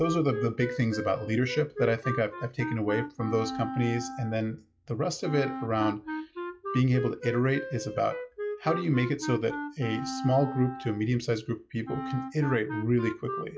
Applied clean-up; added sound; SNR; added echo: classical method log-MMSE.